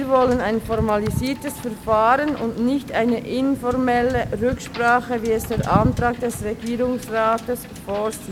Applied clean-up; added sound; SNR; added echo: none; Wind / Boat, Water vehicle; 9 dB; none.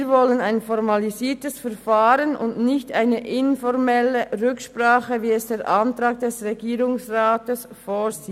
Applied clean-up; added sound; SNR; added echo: none; none; none; none.